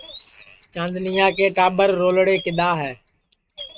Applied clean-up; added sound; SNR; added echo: neural mask model RNNoise.